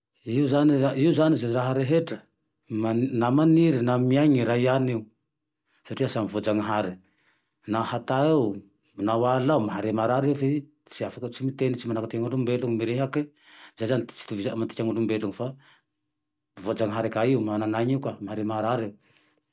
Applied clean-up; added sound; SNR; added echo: none; none; none; none.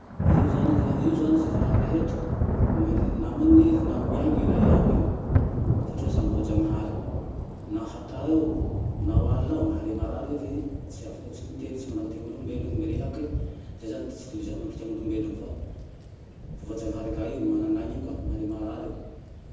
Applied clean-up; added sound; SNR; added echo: none; Thunder / Rain; -2 dB; reverberation time 1.1 s.